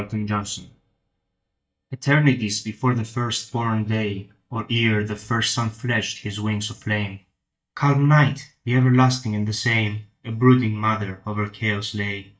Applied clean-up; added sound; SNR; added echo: neural mask model DeepFilterNet 3.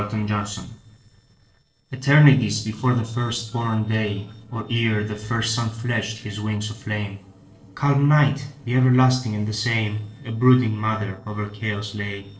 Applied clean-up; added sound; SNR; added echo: neural separator model SepFormer DNS4.